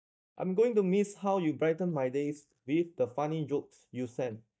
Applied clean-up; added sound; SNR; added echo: neural mask model DeepFilterNet 3.